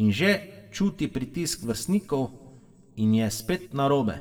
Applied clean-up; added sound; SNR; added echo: none; none; none; reverberation time 1.1 s.